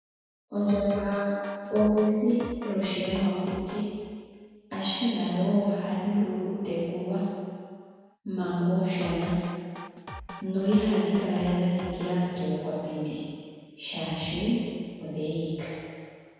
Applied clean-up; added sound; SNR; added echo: none; Drum kit; 14 dB; reverberation time 1.9 s.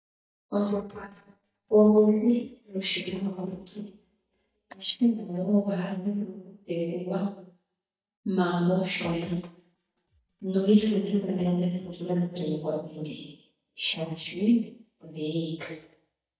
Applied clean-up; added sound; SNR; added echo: neural mask model DeepFilterNet 3.